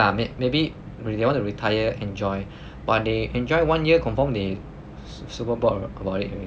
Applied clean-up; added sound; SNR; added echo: none; none; none; none.